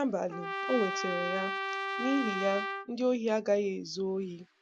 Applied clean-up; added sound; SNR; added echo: none; Trumpet; 5 dB; none.